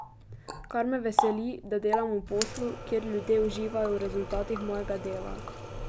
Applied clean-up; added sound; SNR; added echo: none; Water tap, faucet; 5 dB; none.